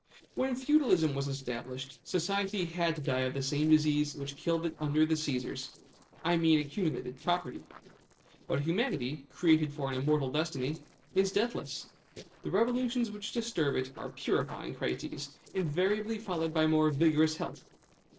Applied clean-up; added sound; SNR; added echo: neural separator model SepFormer DNS4.